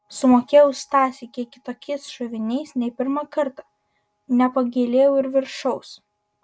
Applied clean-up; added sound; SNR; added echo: none; none; none; none.